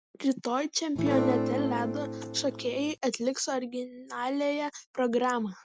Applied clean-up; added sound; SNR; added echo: none; Acoustic guitar / Strum; 1 dB; none.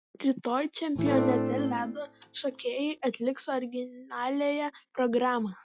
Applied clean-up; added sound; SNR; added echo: classical method log-MMSE.